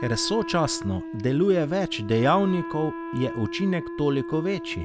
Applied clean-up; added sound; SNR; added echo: none; Wind instrument, woodwind instrument; 9 dB; none.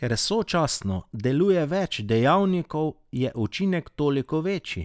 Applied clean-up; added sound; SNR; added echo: none; none; none; none.